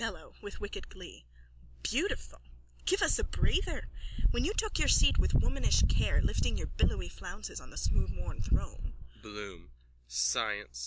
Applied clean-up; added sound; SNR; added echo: none; none; none; none.